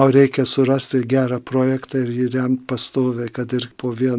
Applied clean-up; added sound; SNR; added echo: none; none; none; none.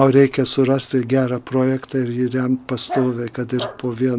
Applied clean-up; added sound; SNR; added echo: none; Dog; 17 dB; none.